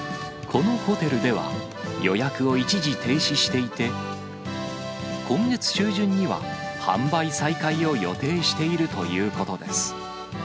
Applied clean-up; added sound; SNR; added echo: none; none; none; none.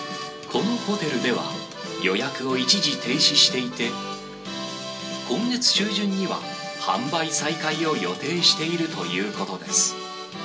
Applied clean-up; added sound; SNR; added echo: none; none; none; reverberation time 0.2 s.